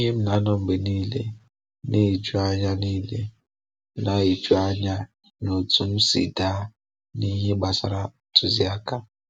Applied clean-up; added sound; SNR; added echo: none; none; none; none.